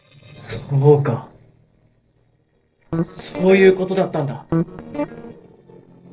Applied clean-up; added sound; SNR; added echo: neural separator model SepFormer DNS4.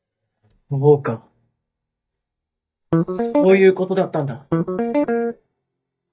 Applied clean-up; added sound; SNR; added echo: neural mask model DeepFilterNet 3.